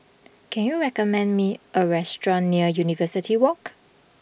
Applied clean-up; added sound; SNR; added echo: none; none; none; none.